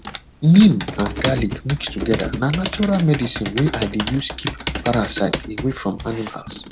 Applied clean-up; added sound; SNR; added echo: none; Computer keyboard; 8 dB; none.